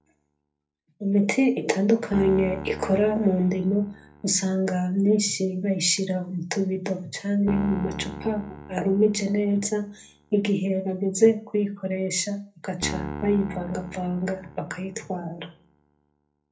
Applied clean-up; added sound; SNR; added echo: none; Piano; 15 dB; reverberation time 0.3 s.